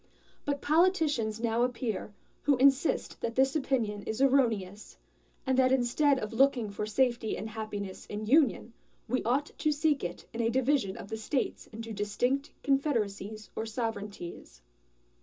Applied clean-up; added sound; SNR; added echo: none; none; none; reverberation time 0.2 s.